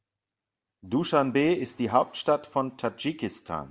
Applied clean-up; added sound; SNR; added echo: none; none; none; none.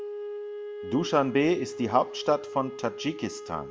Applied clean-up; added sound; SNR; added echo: none; Wind instrument, woodwind instrument; 10 dB; none.